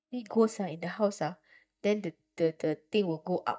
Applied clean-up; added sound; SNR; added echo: neural mask model DeepFilterNet 3.